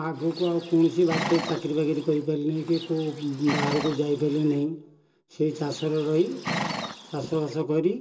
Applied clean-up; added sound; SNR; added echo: none; Livestock, farm animals, working animals; 9 dB; reverberation time 0.2 s.